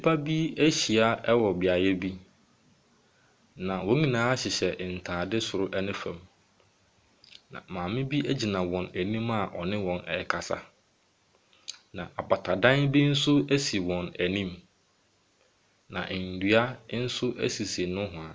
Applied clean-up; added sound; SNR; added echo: none; none; none; none.